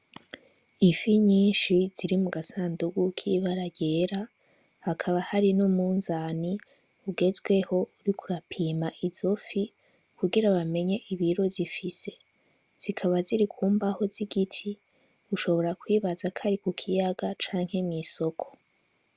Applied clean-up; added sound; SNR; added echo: none; none; none; none.